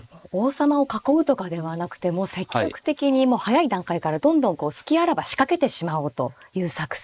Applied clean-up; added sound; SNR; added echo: neural mask model Resemble Enhance denoiser.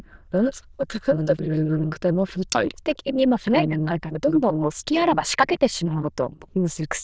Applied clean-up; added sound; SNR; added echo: neural diffusion model UNIVERSE++.